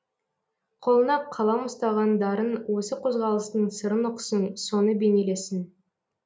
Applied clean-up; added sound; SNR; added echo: none; none; none; none.